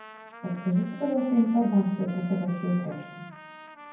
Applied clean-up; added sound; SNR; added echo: none; Trumpet; 18 dB; reverberation time 0.9 s.